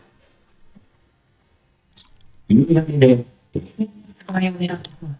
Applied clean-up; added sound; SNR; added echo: neural mask model DeepFilterNet 3.